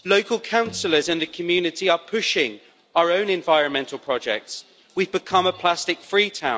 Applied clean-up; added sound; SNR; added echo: none; none; none; none.